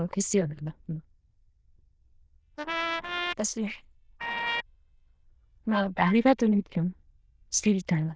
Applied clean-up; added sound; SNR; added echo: neural diffusion model UNIVERSE++.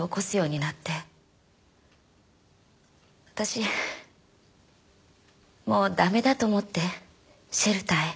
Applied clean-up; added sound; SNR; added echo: none; none; none; none.